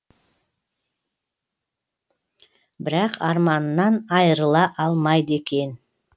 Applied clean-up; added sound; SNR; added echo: none; none; none; none.